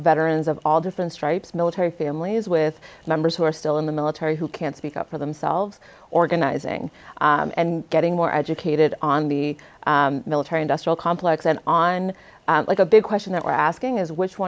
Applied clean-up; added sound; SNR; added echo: none; none; none; none.